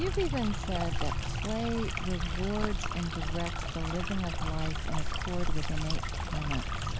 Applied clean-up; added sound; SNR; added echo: none; Stream; -4 dB; none.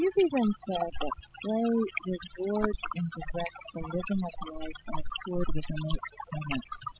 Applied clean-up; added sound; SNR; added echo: classical method spectral subtraction.